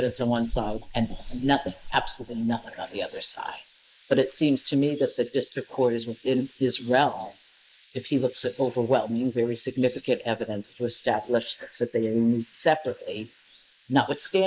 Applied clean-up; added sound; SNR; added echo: neural mask model Resemble Enhance denoiser.